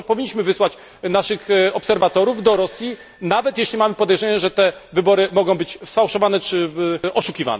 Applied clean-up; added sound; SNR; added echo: none; Bell / Doorbell; 20 dB; none.